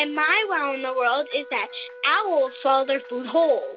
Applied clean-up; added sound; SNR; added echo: none; Wind instrument, woodwind instrument; 18 dB; none.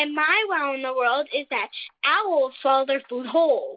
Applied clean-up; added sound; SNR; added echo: neural mask model Resemble Enhance denoiser.